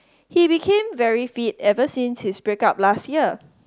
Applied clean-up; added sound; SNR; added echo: none; none; none; none.